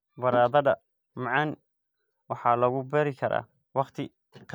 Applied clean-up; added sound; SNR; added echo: none; none; none; none.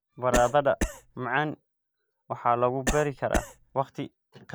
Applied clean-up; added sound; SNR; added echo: none; Cough; 4 dB; none.